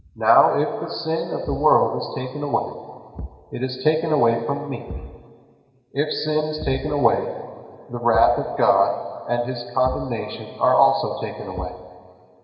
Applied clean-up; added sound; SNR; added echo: none; Thump, thud; 17 dB; reverberation time 2.9 s.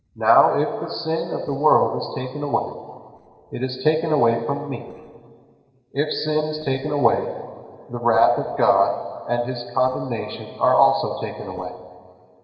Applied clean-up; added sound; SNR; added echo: neural separator model SepFormer DNS4.